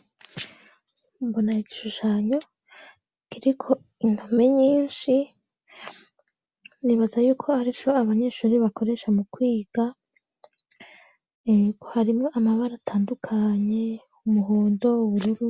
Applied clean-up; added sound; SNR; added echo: none; none; none; none.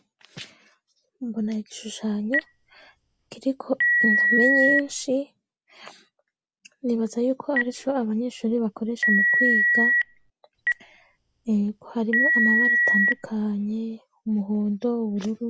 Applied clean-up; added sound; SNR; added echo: none; Telephone; -4 dB; none.